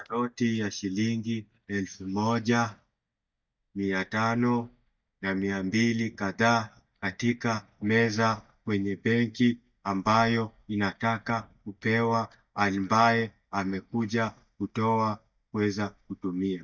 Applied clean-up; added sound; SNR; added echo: neural mask model DeepFilterNet 3.